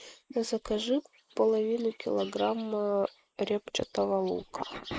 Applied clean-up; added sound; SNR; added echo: neural mask model Resemble Enhance denoiser.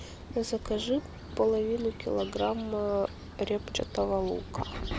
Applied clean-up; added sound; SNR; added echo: none; Bird vocalization, bird call, bird song; 10 dB; none.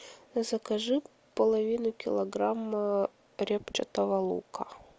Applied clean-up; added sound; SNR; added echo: none; none; none; none.